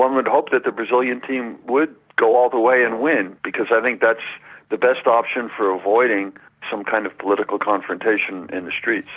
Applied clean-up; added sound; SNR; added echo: neural separator model SepFormer DNS4.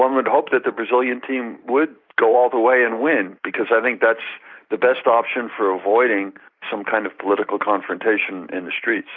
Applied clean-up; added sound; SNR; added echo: neural mask model Resemble Enhance denoiser.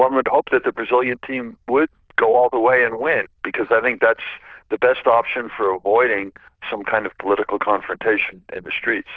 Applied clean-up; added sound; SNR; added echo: neural diffusion model UNIVERSE++.